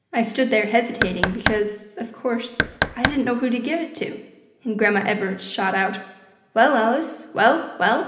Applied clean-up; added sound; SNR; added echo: none; Knock; 3 dB; reverberation time 1.1 s.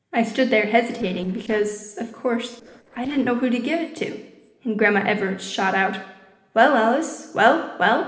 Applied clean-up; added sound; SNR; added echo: neural separator model SepFormer DNS4.